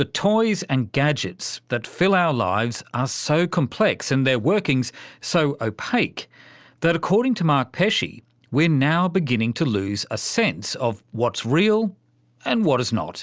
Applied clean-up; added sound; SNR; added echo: none; none; none; none.